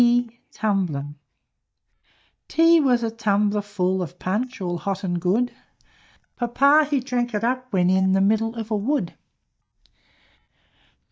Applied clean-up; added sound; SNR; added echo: neural mask model DeepFilterNet 3.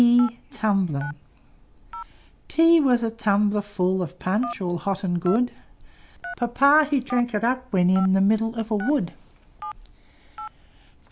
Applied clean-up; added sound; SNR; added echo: none; Telephone; 17 dB; none.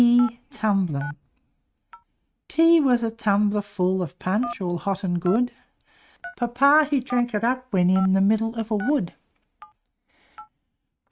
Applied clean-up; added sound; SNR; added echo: neural mask model RNNoise.